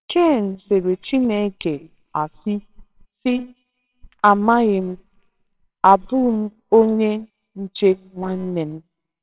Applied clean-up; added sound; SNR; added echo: neural separator model SepFormer WHAMR!.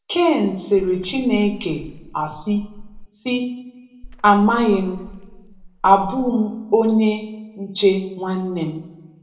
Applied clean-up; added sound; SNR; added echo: none; Water / Splash, splatter; 17 dB; reverberation time 0.6 s.